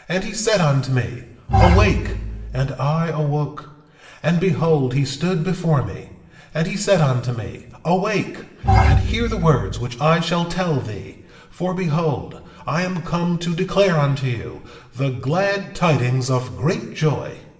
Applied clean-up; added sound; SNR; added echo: none; Bowed string instrument; -3 dB; reverberation time 1.0 s.